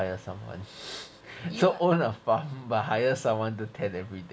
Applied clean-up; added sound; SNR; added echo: none; none; none; none.